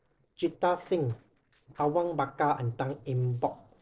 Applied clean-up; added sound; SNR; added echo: neural separator model SepFormer DNS4.